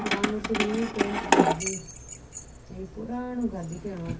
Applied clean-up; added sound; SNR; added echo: none; Keys jangling; -4 dB; reverberation time 0.3 s.